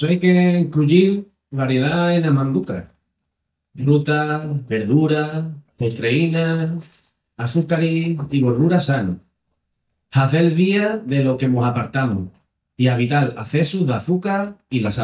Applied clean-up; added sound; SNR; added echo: neural mask model DeepFilterNet 3.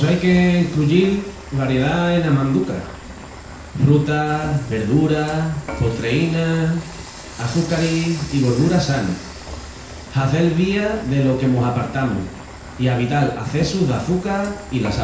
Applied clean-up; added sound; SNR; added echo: none; Frying (food) / Dishes, pots, and pans; 14 dB; reverberation time 0.5 s.